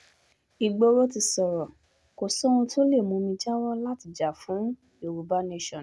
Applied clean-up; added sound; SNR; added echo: none; none; none; none.